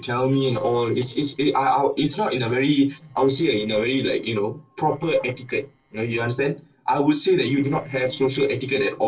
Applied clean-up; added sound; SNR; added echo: neural separator model SepFormer DNS4.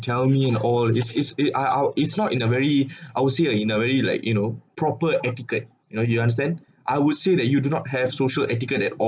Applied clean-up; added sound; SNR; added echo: none; none; none; none.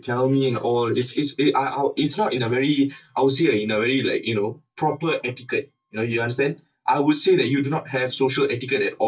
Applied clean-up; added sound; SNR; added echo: neural mask model DeepFilterNet 3.